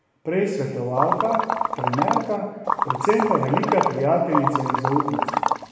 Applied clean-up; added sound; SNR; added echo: none; Liquid; 0 dB; reverberation time 1.2 s.